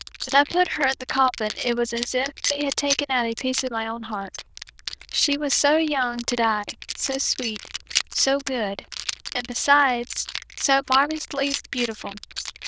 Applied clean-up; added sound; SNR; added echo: neural diffusion model UNIVERSE++.